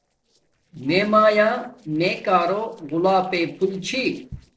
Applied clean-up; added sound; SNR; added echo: neural separator model SepFormer DNS4.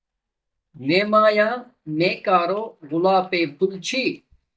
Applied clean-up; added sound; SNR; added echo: neural mask model DeepFilterNet 3.